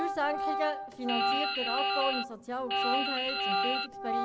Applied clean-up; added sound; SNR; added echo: none; Drip + Organ; -4 dB; none.